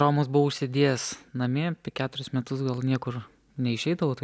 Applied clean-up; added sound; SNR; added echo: none; none; none; none.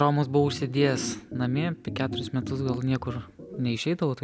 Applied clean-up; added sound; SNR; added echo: none; Organ; 9 dB; none.